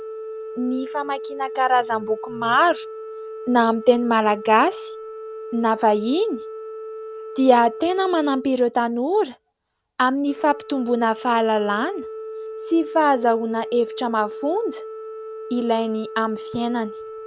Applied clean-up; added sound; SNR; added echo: none; Organ; 12 dB; none.